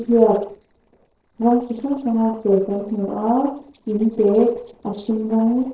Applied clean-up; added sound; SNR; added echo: neural separator model SepFormer DNS4.